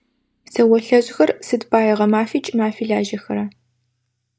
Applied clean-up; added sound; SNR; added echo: neural mask model DeepFilterNet 3.